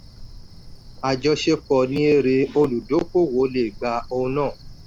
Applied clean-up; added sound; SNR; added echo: none; Cricket; 18 dB; none.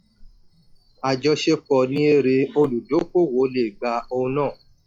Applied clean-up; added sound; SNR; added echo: classical method log-MMSE.